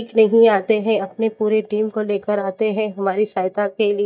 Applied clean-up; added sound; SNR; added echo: neural mask model DeepFilterNet 3.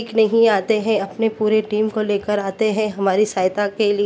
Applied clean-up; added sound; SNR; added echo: none; none; none; none.